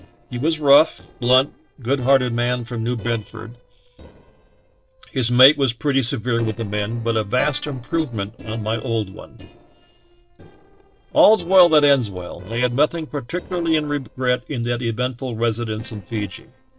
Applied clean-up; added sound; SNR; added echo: neural separator model SepFormer DNS4.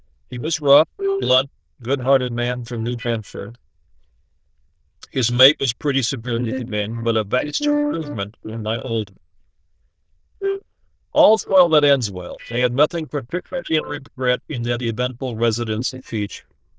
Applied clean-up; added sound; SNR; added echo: neural diffusion model UNIVERSE++.